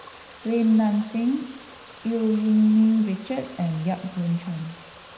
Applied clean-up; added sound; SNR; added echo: none; Water; 19 dB; reverberation time 0.9 s.